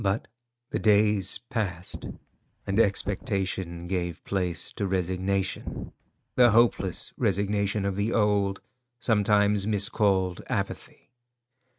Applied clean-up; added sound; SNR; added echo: neural mask model RNNoise.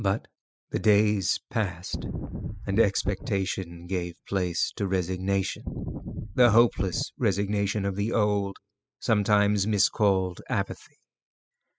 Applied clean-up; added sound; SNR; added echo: classical method spectral subtraction.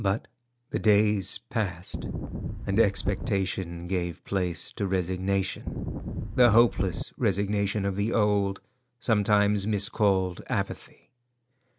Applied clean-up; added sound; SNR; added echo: none; Wind; 4 dB; none.